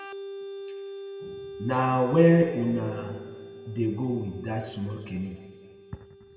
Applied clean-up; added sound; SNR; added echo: none; Organ; 14 dB; reverberation time 2.1 s.